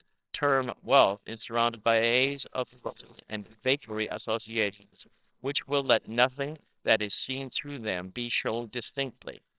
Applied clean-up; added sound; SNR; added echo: neural separator model SepFormer WHAMR!.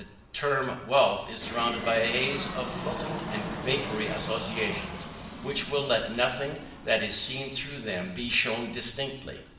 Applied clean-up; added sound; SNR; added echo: none; Fixed-wing aircraft, airplane; 9 dB; reverberation time 0.8 s.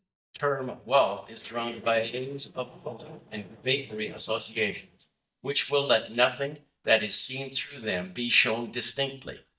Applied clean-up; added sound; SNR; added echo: neural mask model DeepFilterNet 3.